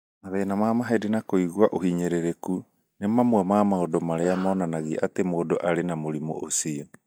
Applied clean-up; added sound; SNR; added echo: neural mask model DeepFilterNet 3.